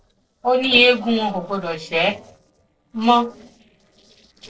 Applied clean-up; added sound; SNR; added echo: neural separator model SepFormer DNS4.